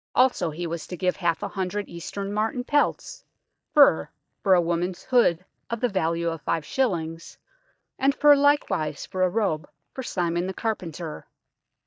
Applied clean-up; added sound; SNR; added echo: neural mask model DeepFilterNet 3.